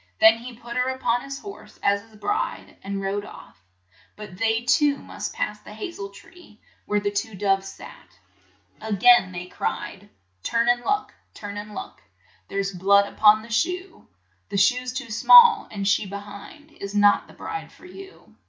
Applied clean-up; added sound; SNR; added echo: none; none; none; none.